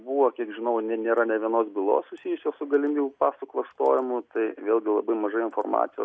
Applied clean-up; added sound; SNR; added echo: none; none; none; none.